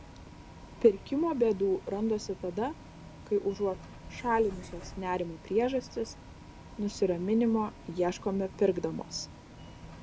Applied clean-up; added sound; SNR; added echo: none; Bus; 16 dB; none.